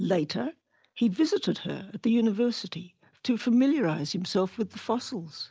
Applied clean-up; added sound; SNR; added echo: none; none; none; none.